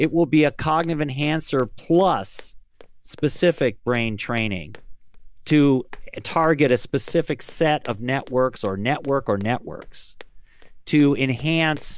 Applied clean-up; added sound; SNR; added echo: neural mask model DeepFilterNet 3.